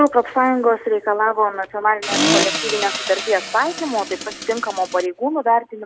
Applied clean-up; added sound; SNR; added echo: none; Accelerating, revving, vroom; 4 dB; none.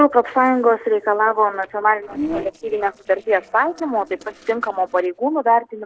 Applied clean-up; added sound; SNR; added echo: neural separator model SepFormer DNS4.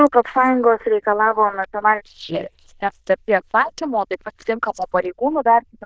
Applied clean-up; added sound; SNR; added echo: neural diffusion model UNIVERSE++.